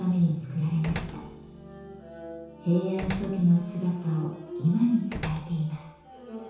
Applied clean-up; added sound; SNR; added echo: none; Slam; 14 dB; reverberation time 0.9 s.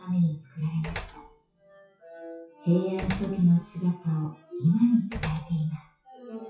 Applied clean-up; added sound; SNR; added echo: classical method WPE with log-MMSE.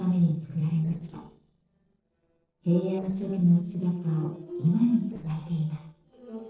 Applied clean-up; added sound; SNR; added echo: neural separator model SepFormer DNS4.